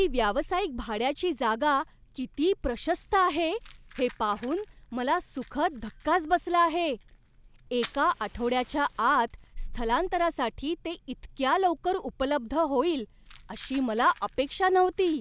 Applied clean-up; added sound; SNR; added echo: none; Fire; 16 dB; none.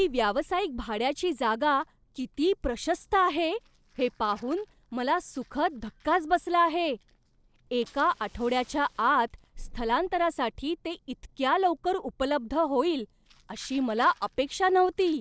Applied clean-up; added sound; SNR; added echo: neural separator model SepFormer DNS4.